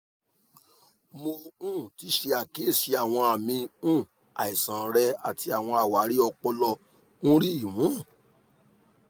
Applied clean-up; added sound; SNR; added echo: none; none; none; none.